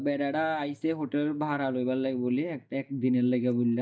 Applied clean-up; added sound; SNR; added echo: neural mask model DeepFilterNet 3.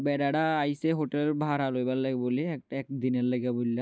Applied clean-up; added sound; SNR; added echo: none; none; none; none.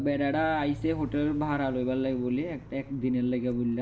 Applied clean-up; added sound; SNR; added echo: none; Car; 15 dB; reverberation time 0.6 s.